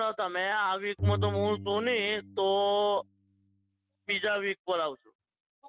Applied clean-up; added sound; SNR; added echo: neural mask model RNNoise.